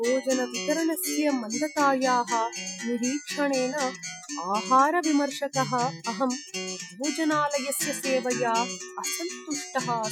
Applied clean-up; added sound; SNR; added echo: classical method Wiener filter.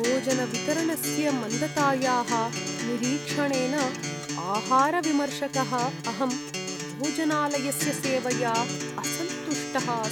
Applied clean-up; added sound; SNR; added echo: none; Acoustic guitar; 4 dB; none.